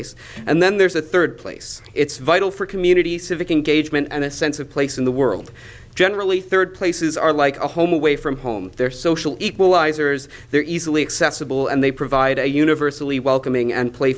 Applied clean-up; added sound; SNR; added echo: none; none; none; none.